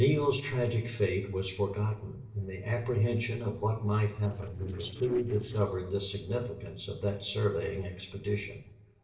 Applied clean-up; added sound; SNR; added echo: neural separator model SepFormer DNS4.